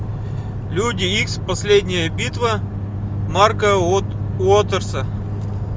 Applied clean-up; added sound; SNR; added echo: none; none; none; none.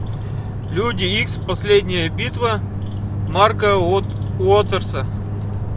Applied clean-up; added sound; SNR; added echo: none; Bird / Insect; 18 dB; none.